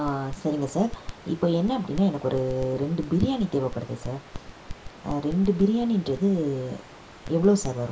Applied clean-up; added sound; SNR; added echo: none; Crackle; 13 dB; reverberation time 0.4 s.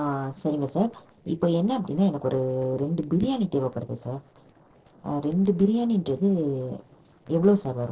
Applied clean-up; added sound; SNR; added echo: neural separator model SepFormer DNS4.